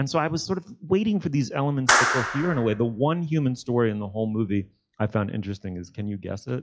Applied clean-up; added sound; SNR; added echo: classical method log-MMSE.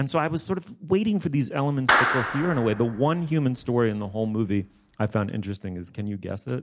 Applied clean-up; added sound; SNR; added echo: none; Clapping; 3 dB; none.